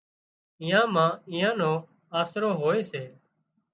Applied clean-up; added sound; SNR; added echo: none; none; none; none.